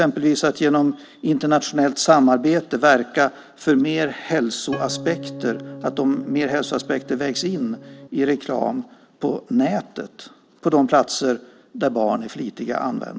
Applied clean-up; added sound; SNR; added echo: none; Organ; 14 dB; none.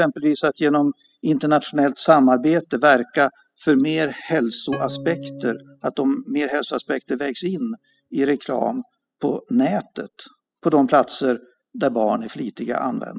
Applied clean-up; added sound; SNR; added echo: classical method spectral subtraction.